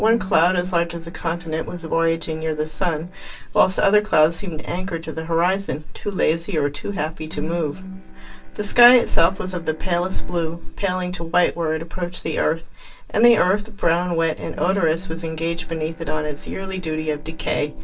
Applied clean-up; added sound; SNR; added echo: neural separator model SepFormer DNS4.